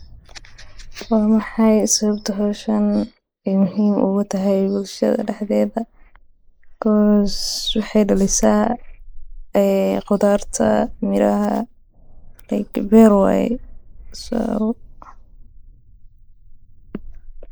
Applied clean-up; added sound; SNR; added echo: neural mask model Resemble Enhance denoiser.